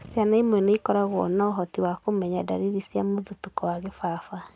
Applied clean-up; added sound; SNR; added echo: none; none; none; none.